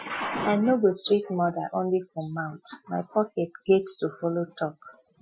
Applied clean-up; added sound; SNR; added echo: classical method Wiener filter.